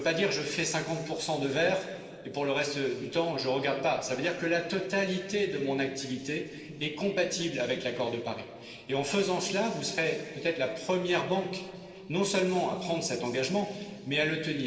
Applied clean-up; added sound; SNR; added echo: neural separator model SepFormer DNS4.